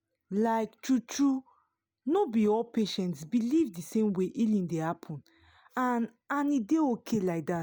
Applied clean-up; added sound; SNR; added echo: none; none; none; none.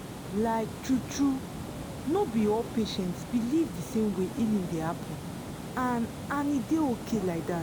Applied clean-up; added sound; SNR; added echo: none; Water; 8 dB; none.